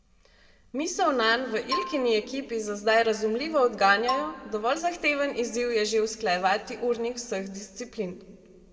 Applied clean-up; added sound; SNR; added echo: none; Marimba, xylophone; 10 dB; reverberation time 1.2 s.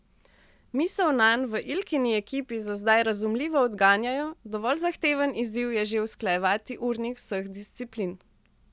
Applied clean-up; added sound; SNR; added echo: none; none; none; none.